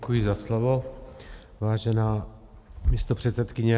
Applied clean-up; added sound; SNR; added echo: none; none; none; none.